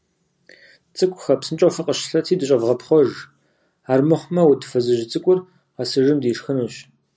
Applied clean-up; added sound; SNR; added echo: none; none; none; none.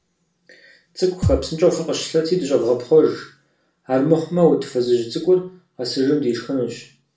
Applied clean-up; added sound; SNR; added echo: none; Thump, thud; 6 dB; reverberation time 0.4 s.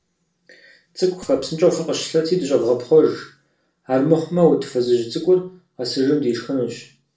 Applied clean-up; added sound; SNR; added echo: neural separator model SepFormer DNS4.